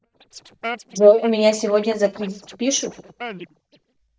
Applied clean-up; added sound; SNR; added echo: neural mask model DeepFilterNet 3.